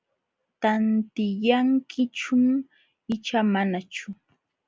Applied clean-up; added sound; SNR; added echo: none; none; none; none.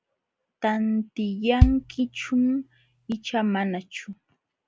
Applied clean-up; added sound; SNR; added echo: none; Bass drum; 0 dB; none.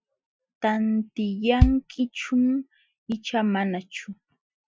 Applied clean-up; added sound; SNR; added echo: classical method Wiener filter.